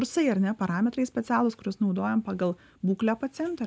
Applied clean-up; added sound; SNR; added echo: none; none; none; none.